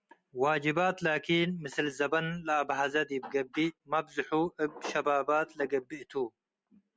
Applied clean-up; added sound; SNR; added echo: none; none; none; none.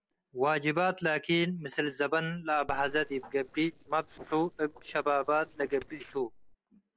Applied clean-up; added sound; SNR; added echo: neural separator model SepFormer DNS4.